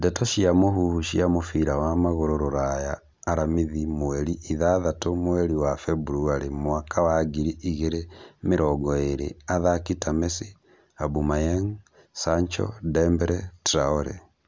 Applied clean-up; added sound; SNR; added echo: none; none; none; none.